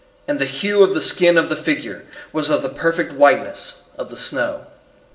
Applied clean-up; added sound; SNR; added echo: none; none; none; reverberation time 0.7 s.